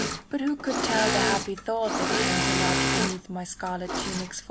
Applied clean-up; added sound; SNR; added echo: none; Engine / Mechanisms; -3 dB; none.